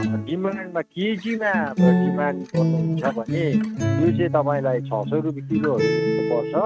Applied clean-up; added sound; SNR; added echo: neural mask model RNNoise.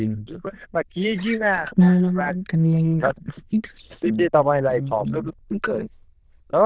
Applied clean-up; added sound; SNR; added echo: neural diffusion model UNIVERSE++.